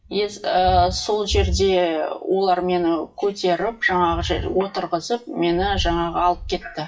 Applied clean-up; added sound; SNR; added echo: classical method WPE with log-MMSE.